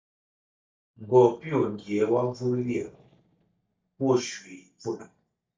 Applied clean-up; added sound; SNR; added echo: neural mask model DeepFilterNet 3.